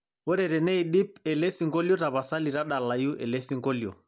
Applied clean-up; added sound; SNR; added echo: none; none; none; none.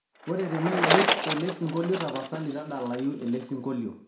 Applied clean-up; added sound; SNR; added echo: none; Bicycle; 1 dB; reverberation time 0.4 s.